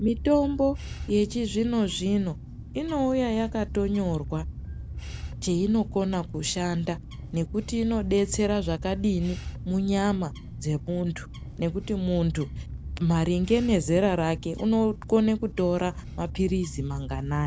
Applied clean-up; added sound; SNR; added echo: none; Bird; 10 dB; none.